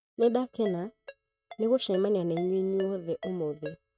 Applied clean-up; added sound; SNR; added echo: neural mask model RNNoise.